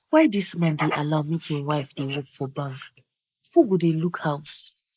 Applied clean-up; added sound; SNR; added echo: neural mask model Resemble Enhance denoiser.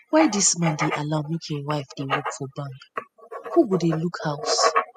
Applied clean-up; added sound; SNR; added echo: classical method spectral subtraction.